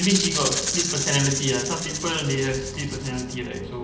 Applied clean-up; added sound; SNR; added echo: none; Rattle (instrument); 3 dB; reverberation time 0.9 s.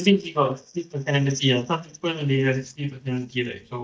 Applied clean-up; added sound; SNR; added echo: neural mask model DeepFilterNet 3.